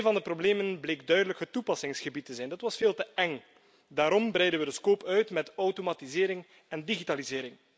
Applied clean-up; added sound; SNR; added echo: none; none; none; none.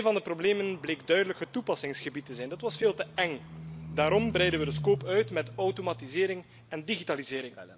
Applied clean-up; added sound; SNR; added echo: none; Livestock, farm animals, working animals; 12 dB; none.